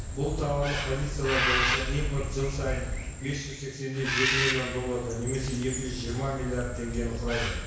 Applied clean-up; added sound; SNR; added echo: none; Bird; 0 dB; reverberation time 1.1 s.